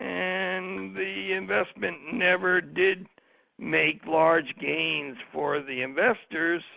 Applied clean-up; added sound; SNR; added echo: none; none; none; none.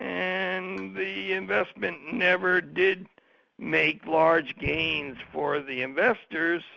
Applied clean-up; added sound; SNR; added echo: none; Explosion; 16 dB; none.